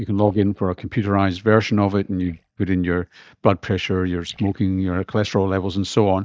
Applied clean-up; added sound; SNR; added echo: neural mask model DeepFilterNet 3.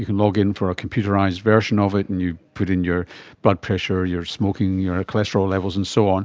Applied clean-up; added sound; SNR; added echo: none; none; none; none.